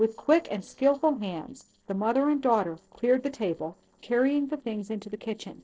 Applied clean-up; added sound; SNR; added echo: neural separator model SepFormer DNS4.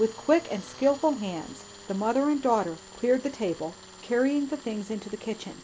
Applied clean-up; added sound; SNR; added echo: none; Tools; 19 dB; none.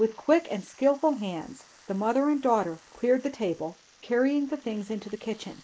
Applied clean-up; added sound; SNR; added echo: neural mask model Resemble Enhance denoiser.